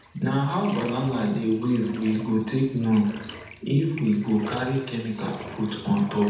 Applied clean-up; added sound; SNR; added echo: none; Bathtub (filling or washing); 17 dB; reverberation time 0.8 s.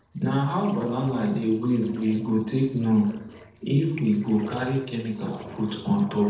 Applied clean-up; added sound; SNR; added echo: neural separator model SepFormer DNS4.